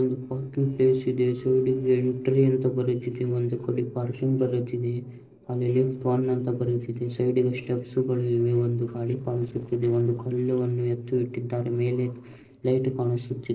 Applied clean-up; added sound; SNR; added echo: neural separator model SepFormer DNS4.